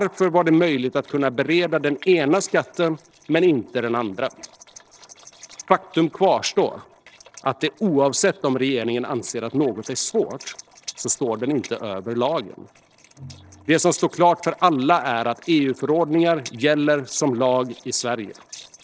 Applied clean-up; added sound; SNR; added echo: neural separator model SepFormer DNS4.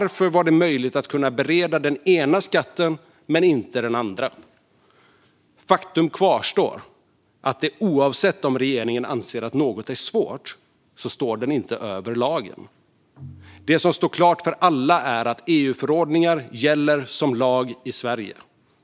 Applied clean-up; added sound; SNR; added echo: none; none; none; none.